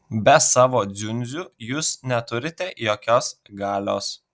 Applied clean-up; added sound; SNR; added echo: none; none; none; none.